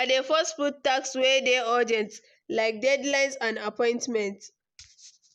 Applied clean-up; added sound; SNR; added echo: none; none; none; none.